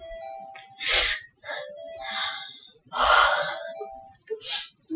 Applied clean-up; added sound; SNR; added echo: classical method Wiener filter.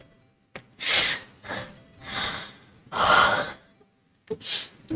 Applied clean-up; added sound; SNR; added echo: neural mask model RNNoise.